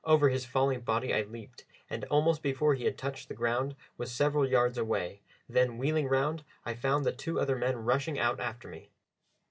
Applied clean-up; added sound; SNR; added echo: none; none; none; none.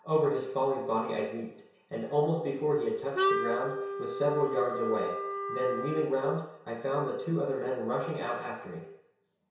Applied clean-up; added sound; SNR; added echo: none; Wind instrument, woodwind instrument; 2 dB; reverberation time 0.7 s.